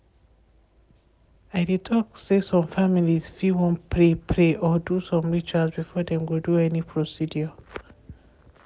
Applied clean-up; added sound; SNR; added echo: none; none; none; none.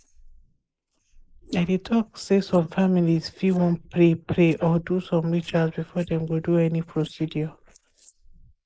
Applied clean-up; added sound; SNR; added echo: neural mask model Resemble Enhance denoiser.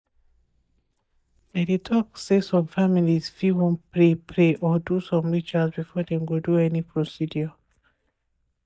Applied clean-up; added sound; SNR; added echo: neural mask model DeepFilterNet 3.